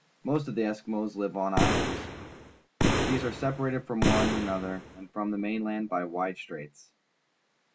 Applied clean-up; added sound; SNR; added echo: none; Boom; -3 dB; none.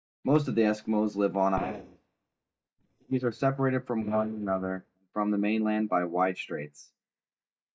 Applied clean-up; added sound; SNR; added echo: neural mask model DeepFilterNet 3.